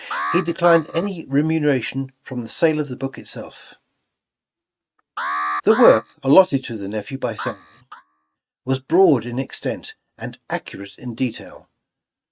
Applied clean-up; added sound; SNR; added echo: neural mask model RNNoise.